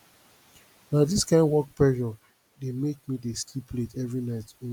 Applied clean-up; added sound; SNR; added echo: none; none; none; none.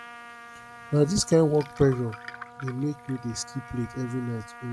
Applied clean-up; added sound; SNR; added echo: none; Trumpet + Glass; 16 dB; none.